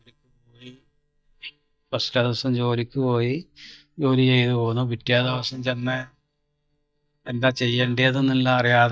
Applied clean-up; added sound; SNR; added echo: neural mask model DeepFilterNet 3.